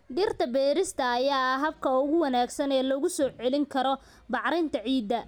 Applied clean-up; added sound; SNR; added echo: none; none; none; none.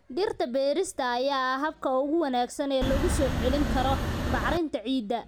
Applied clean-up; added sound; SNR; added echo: none; Wind; 0 dB; none.